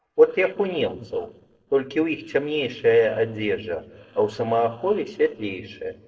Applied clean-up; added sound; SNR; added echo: neural separator model SepFormer DNS4.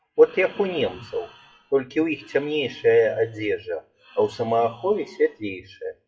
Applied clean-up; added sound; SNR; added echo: classical method WPE with log-MMSE.